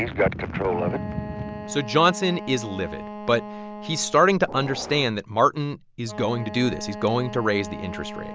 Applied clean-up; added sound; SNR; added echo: none; Train + Wind instrument, woodwind instrument; 12 dB; none.